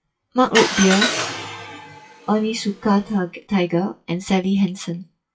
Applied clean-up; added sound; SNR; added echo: classical method WPE with log-MMSE.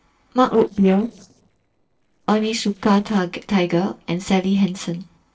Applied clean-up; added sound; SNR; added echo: neural separator model SepFormer DNS4.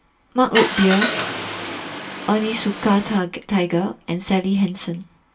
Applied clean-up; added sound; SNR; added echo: none; Car; 4 dB; reverberation time 0.2 s.